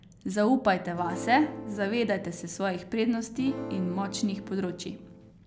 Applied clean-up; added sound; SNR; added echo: none; Acoustic guitar / Strum; 12 dB; none.